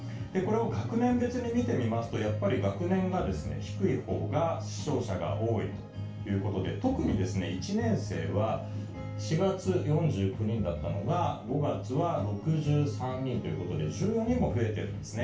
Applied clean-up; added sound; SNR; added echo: none; none; none; reverberation time 0.2 s.